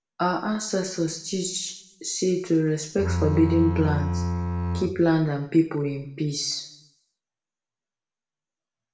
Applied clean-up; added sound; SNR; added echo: none; Bowed string instrument; 1 dB; reverberation time 0.6 s.